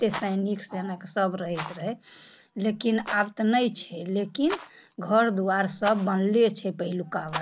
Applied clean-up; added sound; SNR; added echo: none; Rattle; 15 dB; none.